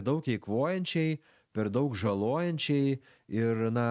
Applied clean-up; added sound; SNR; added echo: neural mask model RNNoise.